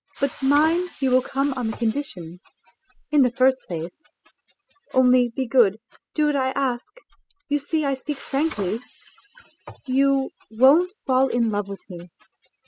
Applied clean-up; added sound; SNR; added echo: classical method spectral subtraction.